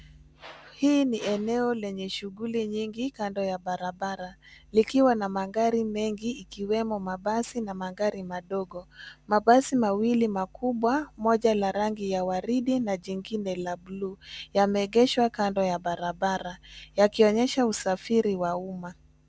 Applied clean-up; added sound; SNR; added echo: none; none; none; none.